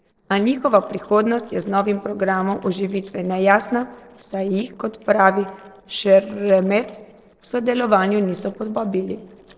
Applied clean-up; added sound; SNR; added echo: neural separator model SepFormer DNS4.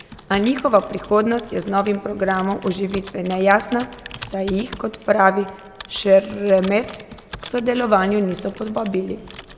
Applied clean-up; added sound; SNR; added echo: none; Computer keyboard; 19 dB; none.